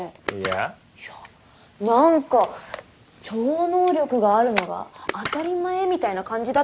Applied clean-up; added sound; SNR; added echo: none; Camera; 12 dB; none.